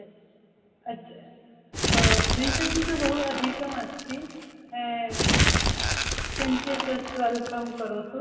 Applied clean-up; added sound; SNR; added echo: none; Crumpling, crinkling; -4 dB; reverberation time 2.6 s.